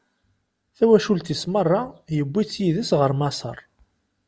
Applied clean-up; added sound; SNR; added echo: none; none; none; none.